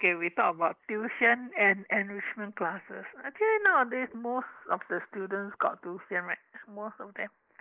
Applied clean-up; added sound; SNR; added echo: neural mask model Resemble Enhance denoiser.